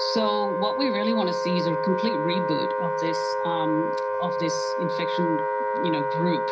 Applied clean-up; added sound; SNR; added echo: none; Wind instrument, woodwind instrument; -2 dB; reverberation time 0.4 s.